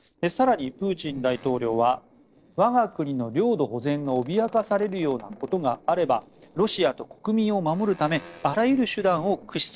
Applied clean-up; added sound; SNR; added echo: neural separator model SepFormer DNS4.